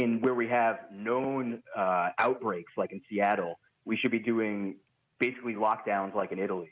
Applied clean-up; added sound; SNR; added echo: none; none; none; none.